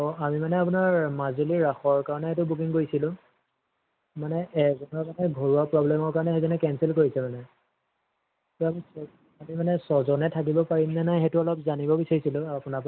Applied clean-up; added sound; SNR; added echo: none; none; none; none.